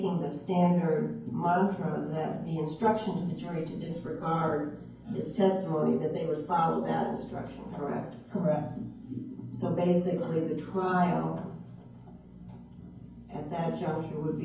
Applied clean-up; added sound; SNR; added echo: none; none; none; reverberation time 0.9 s.